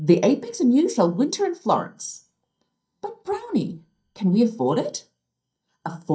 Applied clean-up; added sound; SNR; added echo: neural mask model DeepFilterNet 3.